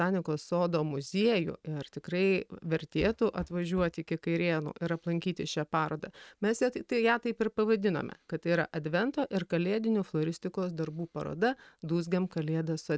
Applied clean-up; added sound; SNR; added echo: neural mask model RNNoise.